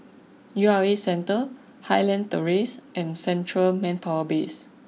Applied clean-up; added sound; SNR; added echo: none; none; none; none.